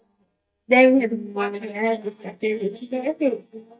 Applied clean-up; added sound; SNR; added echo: neural mask model DeepFilterNet 3.